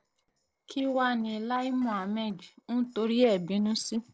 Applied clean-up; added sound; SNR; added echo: neural separator model SepFormer DNS4.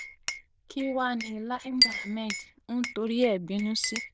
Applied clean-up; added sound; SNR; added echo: neural diffusion model UNIVERSE++.